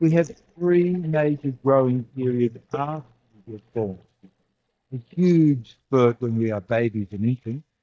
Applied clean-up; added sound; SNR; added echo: neural mask model DeepFilterNet 3.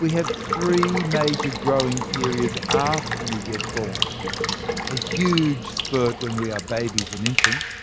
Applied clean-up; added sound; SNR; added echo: none; Water tap, faucet / Water / Liquid; 2 dB; none.